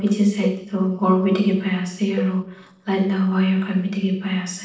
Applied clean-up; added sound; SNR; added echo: neural separator model SepFormer DNS4.